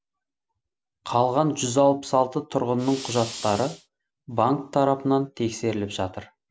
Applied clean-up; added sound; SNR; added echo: none; Fire; 12 dB; none.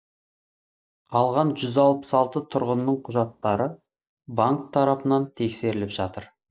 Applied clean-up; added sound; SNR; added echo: neural mask model DeepFilterNet 3.